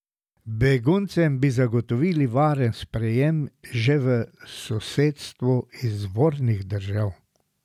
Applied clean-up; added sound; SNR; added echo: none; none; none; none.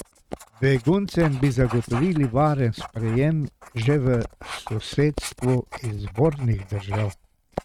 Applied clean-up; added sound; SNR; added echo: neural mask model RNNoise.